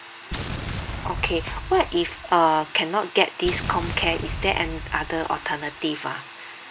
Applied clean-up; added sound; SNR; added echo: none; Explosion; 9 dB; none.